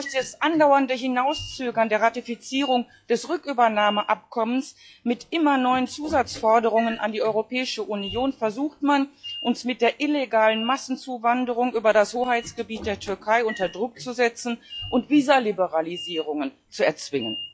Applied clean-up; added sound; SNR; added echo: classical method log-MMSE.